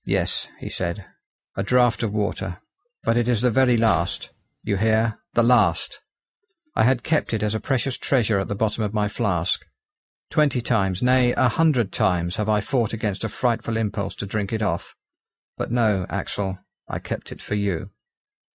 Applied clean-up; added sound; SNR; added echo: neural mask model RNNoise.